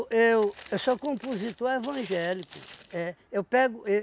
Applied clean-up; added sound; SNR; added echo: none; Walk, footsteps; 14 dB; none.